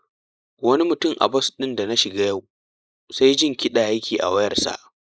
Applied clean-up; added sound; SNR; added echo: neural mask model Resemble Enhance denoiser.